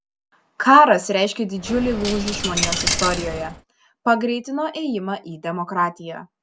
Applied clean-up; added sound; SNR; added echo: none; Coin (dropping); 4 dB; none.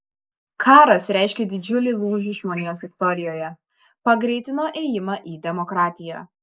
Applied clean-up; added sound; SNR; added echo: neural mask model Resemble Enhance denoiser.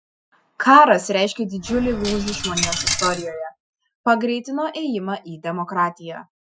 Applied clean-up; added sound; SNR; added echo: classical method Wiener filter.